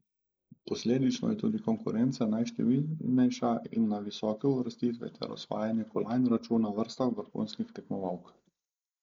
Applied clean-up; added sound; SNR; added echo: neural mask model Resemble Enhance denoiser.